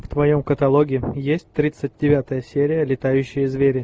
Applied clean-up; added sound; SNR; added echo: none; none; none; none.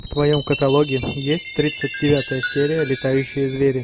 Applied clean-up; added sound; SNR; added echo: none; Chime; 9 dB; none.